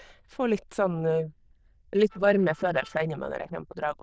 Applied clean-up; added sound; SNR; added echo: neural diffusion model UNIVERSE++.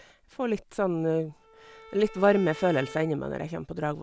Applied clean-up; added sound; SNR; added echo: none; Bowed string instrument; 19 dB; none.